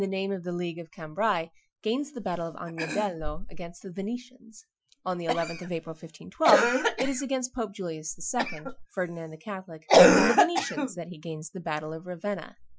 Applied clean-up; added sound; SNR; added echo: classical method Wiener filter.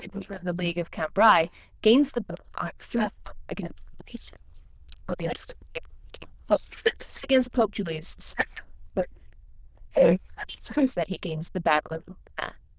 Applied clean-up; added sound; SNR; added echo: neural diffusion model UNIVERSE++.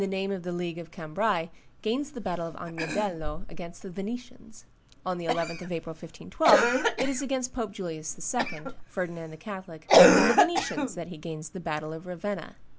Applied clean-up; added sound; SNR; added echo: none; Cough; -2 dB; none.